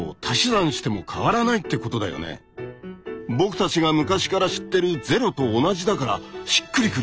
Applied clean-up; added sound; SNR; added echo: none; none; none; none.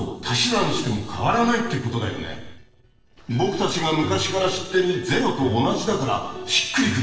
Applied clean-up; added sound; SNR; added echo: neural separator model SepFormer DNS4.